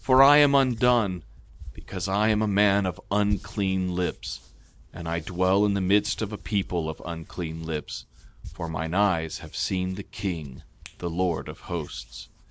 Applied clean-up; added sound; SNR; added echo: none; Hands; 16 dB; none.